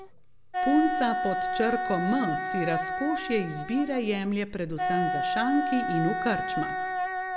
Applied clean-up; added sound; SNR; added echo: none; Wind instrument, woodwind instrument; 1 dB; none.